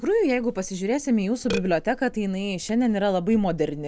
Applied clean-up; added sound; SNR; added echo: none; Burping, eructation; 17 dB; none.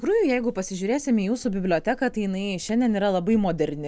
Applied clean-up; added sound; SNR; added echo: none; none; none; none.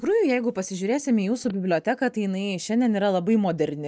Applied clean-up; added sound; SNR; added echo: neural mask model DeepFilterNet 3.